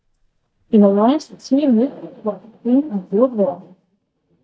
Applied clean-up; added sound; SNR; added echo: neural mask model DeepFilterNet 3.